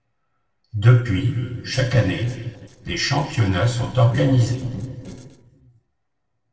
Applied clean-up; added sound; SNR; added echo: neural separator model SepFormer DNS4.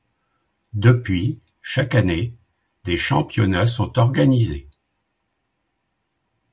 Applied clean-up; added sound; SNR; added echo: none; none; none; none.